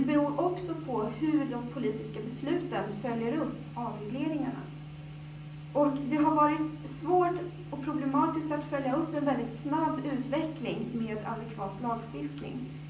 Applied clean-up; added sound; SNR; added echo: none; none; none; reverberation time 0.6 s.